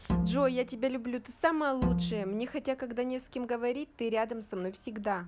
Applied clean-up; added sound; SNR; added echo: none; Bowed string instrument; 2 dB; none.